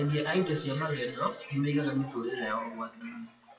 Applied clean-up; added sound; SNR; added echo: classical method WPE with log-MMSE.